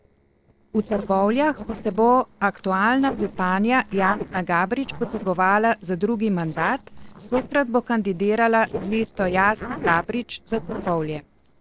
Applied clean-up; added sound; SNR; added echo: neural separator model SepFormer DNS4.